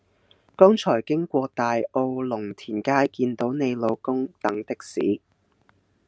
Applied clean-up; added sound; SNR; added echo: none; none; none; none.